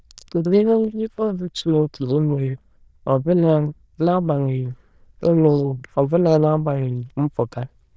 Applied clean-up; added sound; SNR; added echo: neural diffusion model UNIVERSE++.